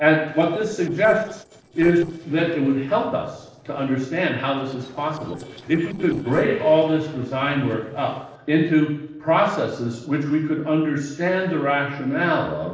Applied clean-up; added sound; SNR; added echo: neural separator model SepFormer DNS4.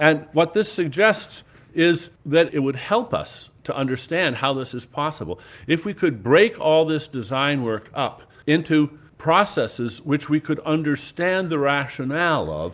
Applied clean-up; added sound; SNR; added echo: none; none; none; none.